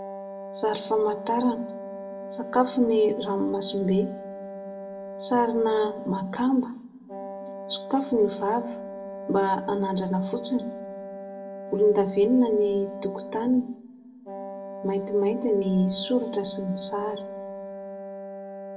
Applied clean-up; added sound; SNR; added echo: none; Wind instrument, woodwind instrument; 11 dB; reverberation time 0.6 s.